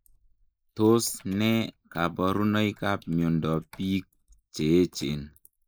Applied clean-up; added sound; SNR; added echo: neural mask model Resemble Enhance denoiser.